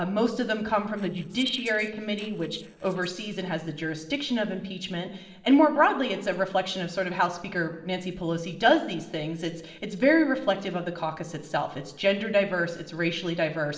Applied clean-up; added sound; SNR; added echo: neural separator model SepFormer DNS4.